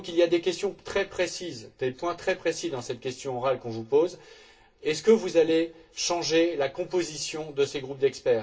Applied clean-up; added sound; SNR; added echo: none; none; none; reverberation time 0.2 s.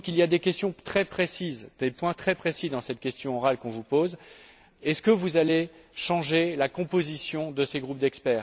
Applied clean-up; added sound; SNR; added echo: none; none; none; none.